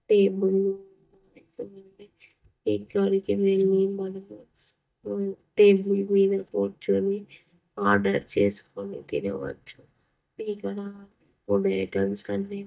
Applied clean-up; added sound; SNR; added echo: neural mask model DeepFilterNet 3.